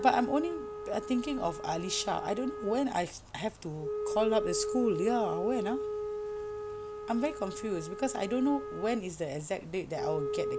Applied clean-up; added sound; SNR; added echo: none; Wind instrument, woodwind instrument; 5 dB; none.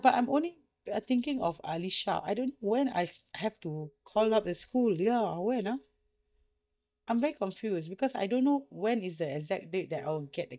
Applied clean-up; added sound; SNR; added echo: neural mask model DeepFilterNet 3.